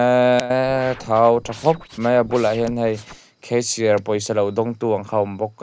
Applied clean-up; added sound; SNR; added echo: none; Scratching (performance technique); 20 dB; none.